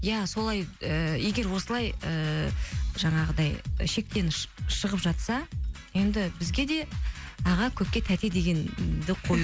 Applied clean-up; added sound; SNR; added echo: none; none; none; none.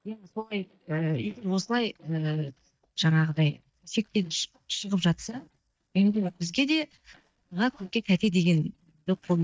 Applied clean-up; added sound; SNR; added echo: neural mask model DeepFilterNet 3.